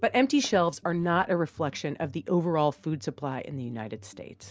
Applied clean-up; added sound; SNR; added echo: none; none; none; none.